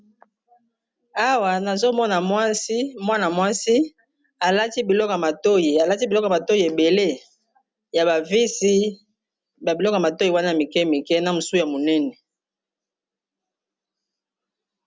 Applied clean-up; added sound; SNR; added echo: none; none; none; none.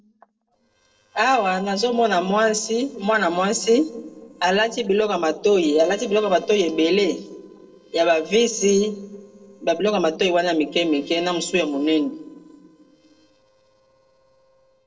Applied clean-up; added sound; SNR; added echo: neural separator model SepFormer DNS4.